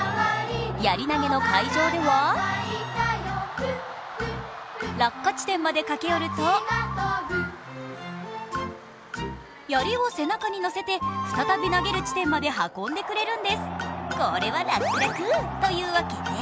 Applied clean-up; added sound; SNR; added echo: none; none; none; none.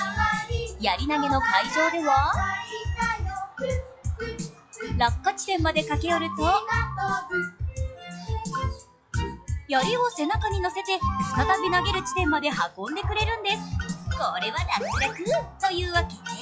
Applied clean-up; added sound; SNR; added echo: classical method log-MMSE.